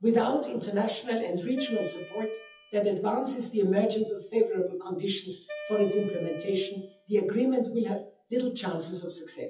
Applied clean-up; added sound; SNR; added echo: classical method WPE with log-MMSE.